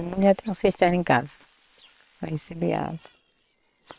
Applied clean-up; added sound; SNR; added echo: neural separator model SepFormer WHAM!.